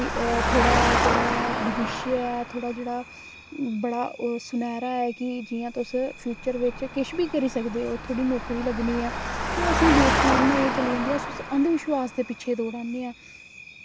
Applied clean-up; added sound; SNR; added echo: none; Engine; 1 dB; none.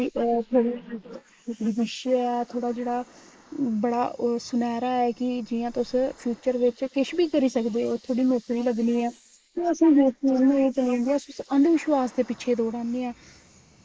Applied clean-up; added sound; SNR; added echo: neural mask model Resemble Enhance denoiser.